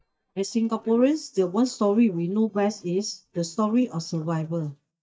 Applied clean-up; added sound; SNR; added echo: neural mask model DeepFilterNet 3.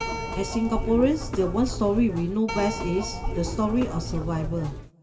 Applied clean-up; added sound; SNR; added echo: none; Keyboard (musical); 5 dB; reverberation time 0.8 s.